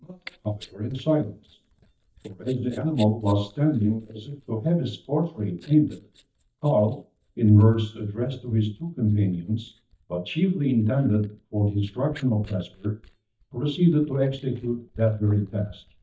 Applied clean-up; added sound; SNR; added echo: neural mask model DeepFilterNet 3.